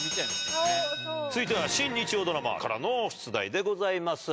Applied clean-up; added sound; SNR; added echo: none; none; none; none.